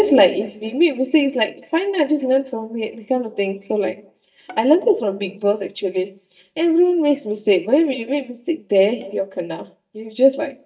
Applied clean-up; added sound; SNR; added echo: neural mask model DeepFilterNet 3.